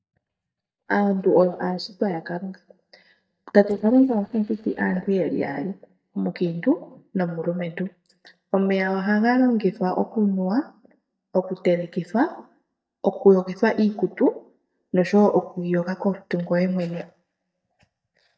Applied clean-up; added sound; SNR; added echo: neural mask model DeepFilterNet 3.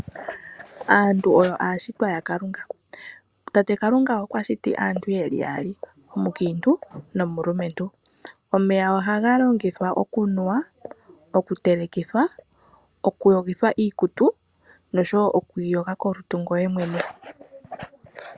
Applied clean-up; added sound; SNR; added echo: none; none; none; none.